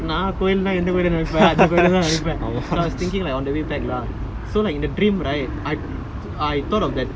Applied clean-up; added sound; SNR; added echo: none; Wild animals; 15 dB; none.